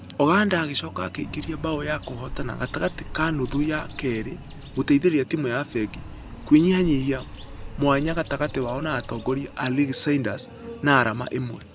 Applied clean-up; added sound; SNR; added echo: none; Bird; 12 dB; none.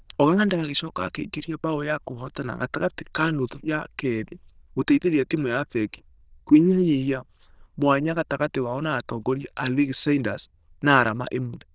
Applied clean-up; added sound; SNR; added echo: neural diffusion model UNIVERSE++.